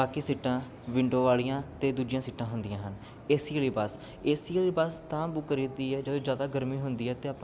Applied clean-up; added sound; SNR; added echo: none; none; none; none.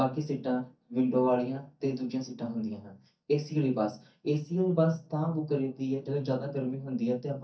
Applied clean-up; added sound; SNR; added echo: neural mask model DeepFilterNet 3.